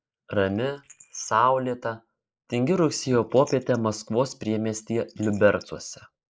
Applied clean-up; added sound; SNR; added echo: neural mask model Resemble Enhance denoiser.